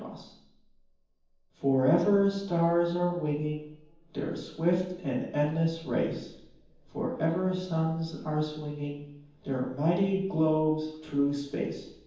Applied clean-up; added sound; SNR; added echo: none; none; none; reverberation time 0.9 s.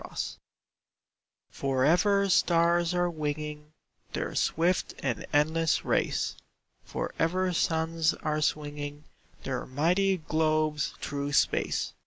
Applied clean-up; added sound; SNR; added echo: none; none; none; none.